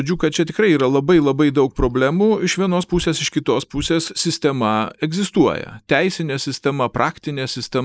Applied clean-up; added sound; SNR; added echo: neural mask model Resemble Enhance denoiser.